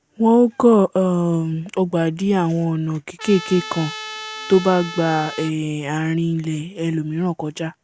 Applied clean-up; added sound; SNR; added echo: none; Trumpet; 13 dB; none.